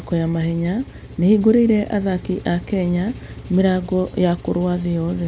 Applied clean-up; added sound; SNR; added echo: none; Engine; 16 dB; none.